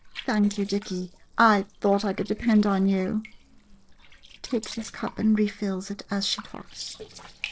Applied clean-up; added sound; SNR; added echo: neural separator model SepFormer DNS4.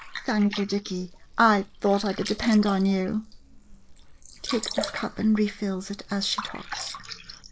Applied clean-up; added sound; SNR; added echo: neural mask model Resemble Enhance denoiser.